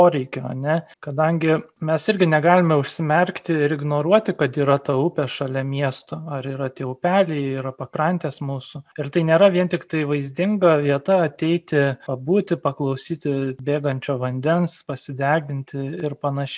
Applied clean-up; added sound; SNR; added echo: none; none; none; none.